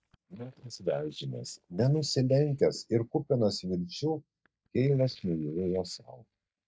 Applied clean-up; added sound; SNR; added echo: neural mask model DeepFilterNet 3.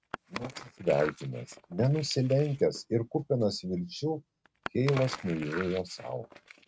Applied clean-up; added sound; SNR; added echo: neural mask model RNNoise.